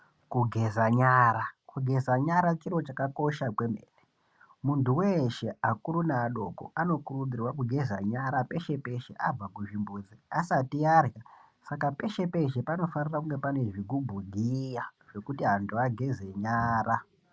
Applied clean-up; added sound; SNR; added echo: none; none; none; none.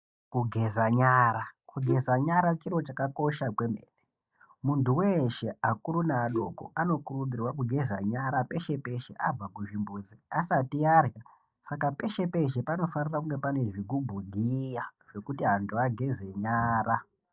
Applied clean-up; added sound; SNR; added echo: neural mask model DeepFilterNet 3.